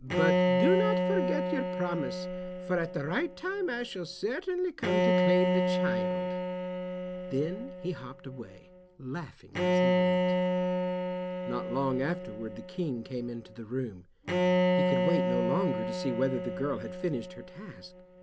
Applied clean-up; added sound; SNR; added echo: none; Bowed string instrument; -4 dB; none.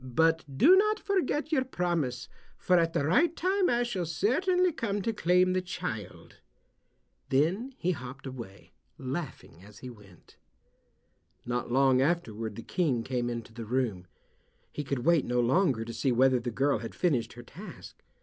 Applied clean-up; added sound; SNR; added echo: none; none; none; none.